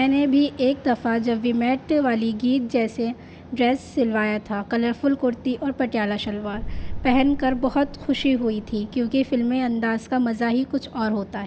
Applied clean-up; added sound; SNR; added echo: none; Boom; 10 dB; none.